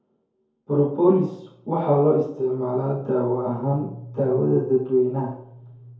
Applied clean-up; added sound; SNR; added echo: none; none; none; reverberation time 2.3 s.